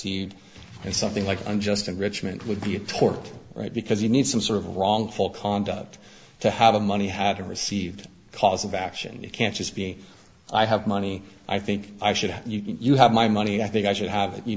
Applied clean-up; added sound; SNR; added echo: none; none; none; none.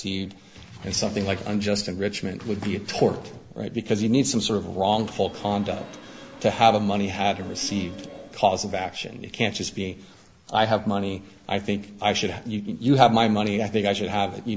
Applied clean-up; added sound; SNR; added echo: none; Subway, metro, underground / Sliding door; 17 dB; none.